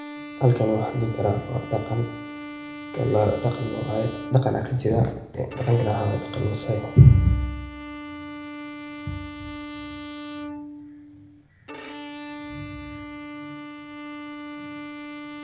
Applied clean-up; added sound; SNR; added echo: none; Bowed string instrument; 12 dB; reverberation time 0.7 s.